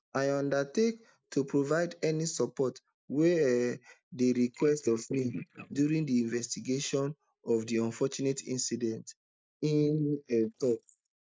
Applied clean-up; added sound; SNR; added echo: neural mask model Resemble Enhance denoiser.